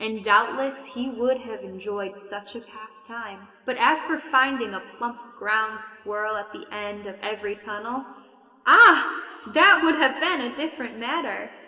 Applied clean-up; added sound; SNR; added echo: none; none; none; reverberation time 1.9 s.